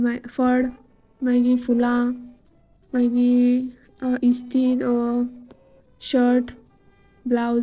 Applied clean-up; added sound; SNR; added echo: neural separator model SepFormer DNS4.